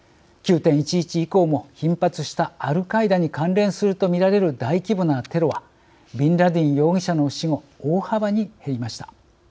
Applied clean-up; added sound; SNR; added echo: none; none; none; none.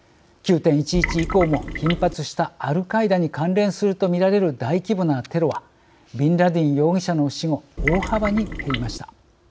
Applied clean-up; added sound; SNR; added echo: none; Trickle, dribble / Water tap, faucet; 6 dB; none.